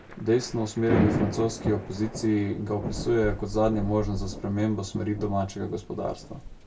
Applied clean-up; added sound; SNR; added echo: none; Thunder / Rain; 6 dB; reverberation time 0.2 s.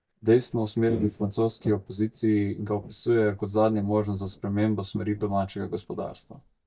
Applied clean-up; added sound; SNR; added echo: neural mask model DeepFilterNet 3.